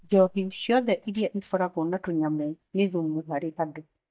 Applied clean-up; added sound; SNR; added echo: neural mask model DeepFilterNet 3.